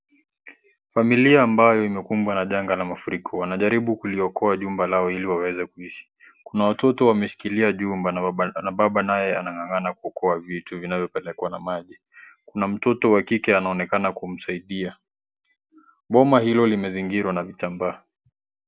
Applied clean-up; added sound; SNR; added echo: none; none; none; none.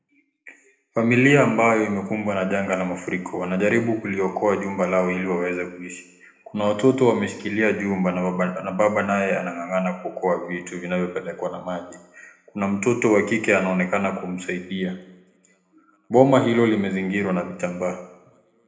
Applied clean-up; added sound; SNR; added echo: none; none; none; reverberation time 0.9 s.